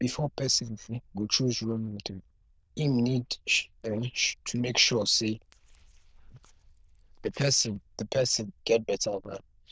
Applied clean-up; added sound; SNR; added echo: neural diffusion model UNIVERSE++.